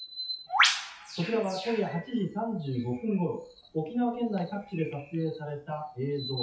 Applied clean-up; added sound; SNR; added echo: classical method WPE with log-MMSE.